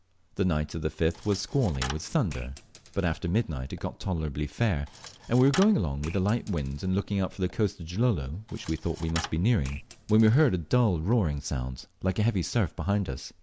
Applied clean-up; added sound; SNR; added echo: none; Coin (dropping); 17 dB; none.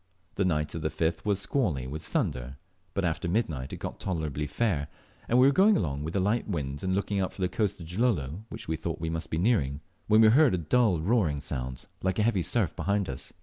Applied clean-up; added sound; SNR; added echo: none; none; none; none.